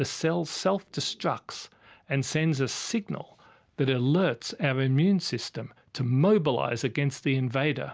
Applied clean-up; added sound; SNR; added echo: none; none; none; none.